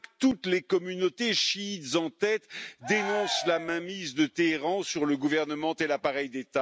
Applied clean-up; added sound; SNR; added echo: none; Cheering; 11 dB; none.